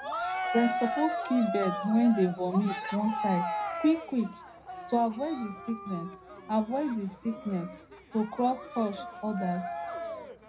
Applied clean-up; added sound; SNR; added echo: none; Cheering; 6 dB; reverberation time 0.4 s.